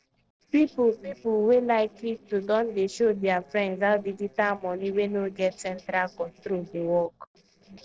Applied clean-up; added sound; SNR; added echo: neural separator model SepFormer DNS4.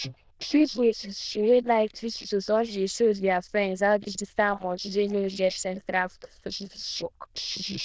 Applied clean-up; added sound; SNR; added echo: neural diffusion model UNIVERSE++.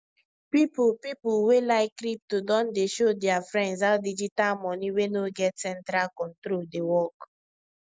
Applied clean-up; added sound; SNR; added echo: none; none; none; none.